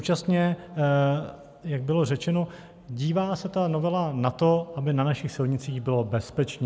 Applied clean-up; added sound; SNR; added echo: none; none; none; none.